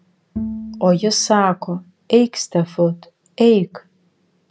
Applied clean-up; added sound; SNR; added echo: none; Bowed string instrument; 13 dB; none.